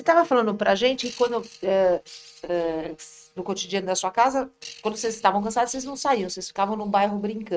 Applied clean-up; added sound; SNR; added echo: neural mask model RNNoise.